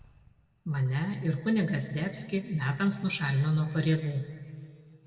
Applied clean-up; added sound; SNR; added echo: none; none; none; reverberation time 1.8 s.